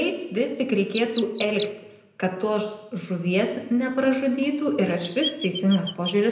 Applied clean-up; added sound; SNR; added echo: none; Chirp, tweet; 7 dB; reverberation time 0.7 s.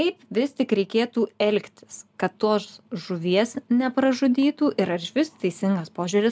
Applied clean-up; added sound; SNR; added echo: none; none; none; none.